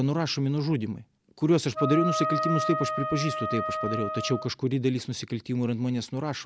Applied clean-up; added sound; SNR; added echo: none; Wind instrument, woodwind instrument; 3 dB; none.